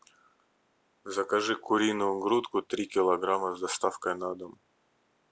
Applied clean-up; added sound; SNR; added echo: none; none; none; none.